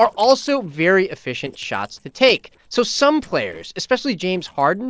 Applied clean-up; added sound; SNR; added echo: neural separator model SepFormer DNS4.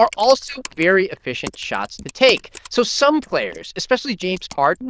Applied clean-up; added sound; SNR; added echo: neural diffusion model UNIVERSE++.